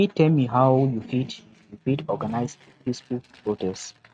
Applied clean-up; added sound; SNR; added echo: neural mask model RNNoise.